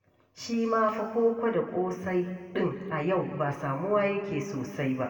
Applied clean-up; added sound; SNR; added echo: none; none; none; reverberation time 2.0 s.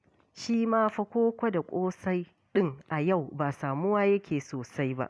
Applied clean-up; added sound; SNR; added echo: none; none; none; none.